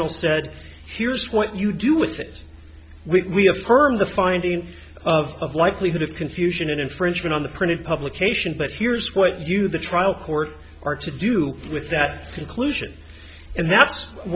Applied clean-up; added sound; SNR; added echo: none; none; none; none.